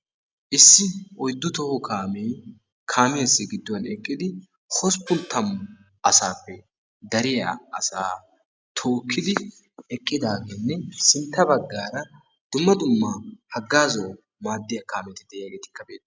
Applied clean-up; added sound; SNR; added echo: none; Gong; 20 dB; none.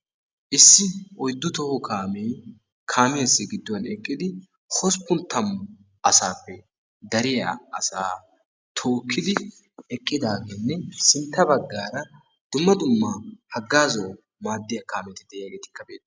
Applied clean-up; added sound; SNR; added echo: none; none; none; none.